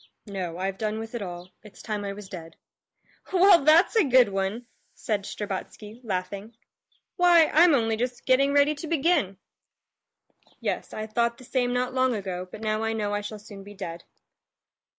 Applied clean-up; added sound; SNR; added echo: neural mask model Resemble Enhance denoiser.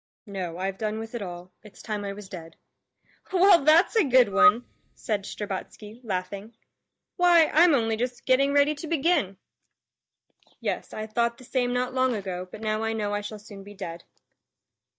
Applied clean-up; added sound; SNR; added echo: neural mask model DeepFilterNet 3.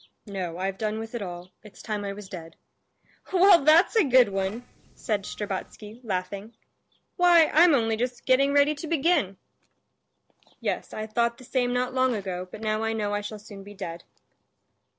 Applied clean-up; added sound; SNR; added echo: neural separator model SepFormer DNS4.